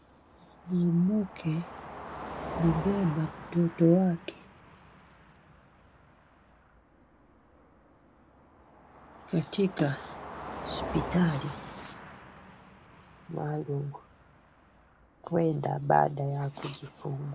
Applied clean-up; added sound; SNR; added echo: none; Car passing by; 12 dB; none.